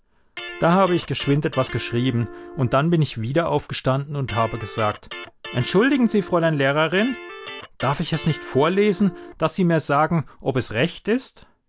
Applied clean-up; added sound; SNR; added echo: none; Electric guitar; 15 dB; none.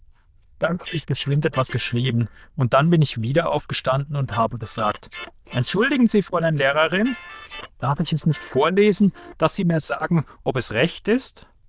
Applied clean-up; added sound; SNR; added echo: neural diffusion model UNIVERSE++.